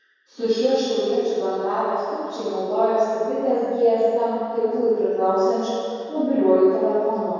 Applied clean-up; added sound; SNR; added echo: none; none; none; reverberation time 2.2 s.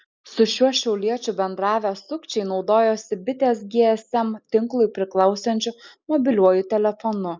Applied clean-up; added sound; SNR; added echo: none; none; none; none.